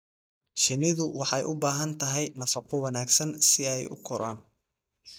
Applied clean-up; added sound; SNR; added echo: neural mask model DeepFilterNet 3.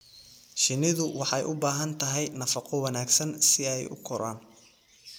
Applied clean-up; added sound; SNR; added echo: none; none; none; none.